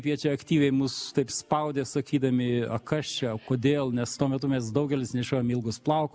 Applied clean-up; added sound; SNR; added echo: none; none; none; none.